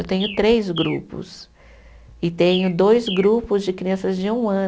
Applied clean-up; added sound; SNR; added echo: none; Bird; 16 dB; none.